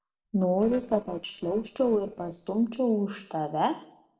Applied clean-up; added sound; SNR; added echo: neural separator model SepFormer DNS4.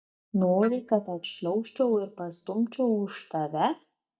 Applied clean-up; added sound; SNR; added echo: neural mask model DeepFilterNet 3.